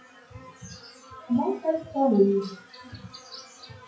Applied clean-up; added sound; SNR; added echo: classical method WPE with log-MMSE.